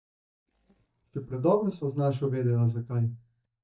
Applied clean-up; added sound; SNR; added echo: neural mask model DeepFilterNet 3.